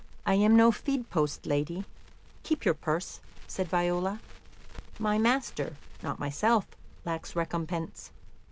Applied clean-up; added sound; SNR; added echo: none; Crackle; 15 dB; none.